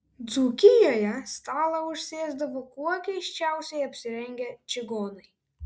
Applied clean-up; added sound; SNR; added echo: none; none; none; none.